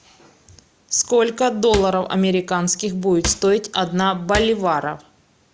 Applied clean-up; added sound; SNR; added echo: none; Cupboard open or close / Drawer open or close; 11 dB; none.